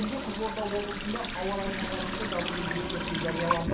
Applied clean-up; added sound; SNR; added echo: none; Sink (filling or washing) / Water tap, faucet; -1 dB; reverberation time 0.4 s.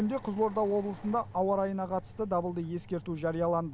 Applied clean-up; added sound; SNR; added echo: none; none; none; none.